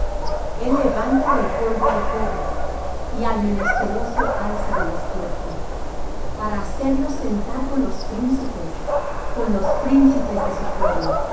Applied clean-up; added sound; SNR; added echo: none; Dog; -3 dB; reverberation time 0.7 s.